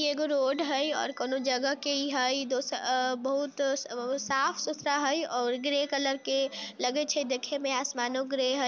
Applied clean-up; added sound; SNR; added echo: none; none; none; none.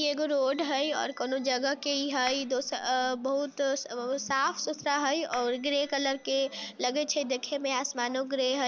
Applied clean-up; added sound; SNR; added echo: none; Clapping; 20 dB; none.